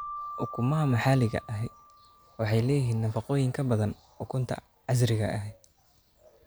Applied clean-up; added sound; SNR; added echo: none; Keyboard (musical); 18 dB; none.